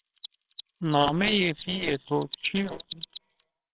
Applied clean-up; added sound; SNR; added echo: neural separator model SepFormer WHAMR!.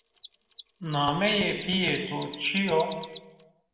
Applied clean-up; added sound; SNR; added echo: none; Mechanisms; 20 dB; reverberation time 1.1 s.